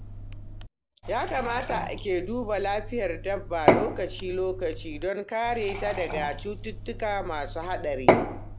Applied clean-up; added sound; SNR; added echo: none; Fill (with liquid) / Glass / Water; 0 dB; none.